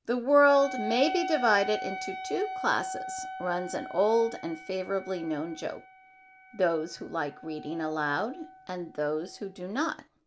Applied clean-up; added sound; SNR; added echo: none; Wind instrument, woodwind instrument; 11 dB; none.